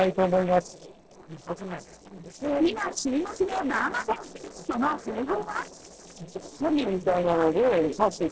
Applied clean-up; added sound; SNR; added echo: neural separator model SepFormer DNS4.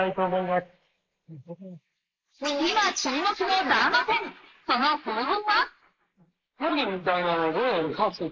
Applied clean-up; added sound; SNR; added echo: neural mask model Resemble Enhance denoiser.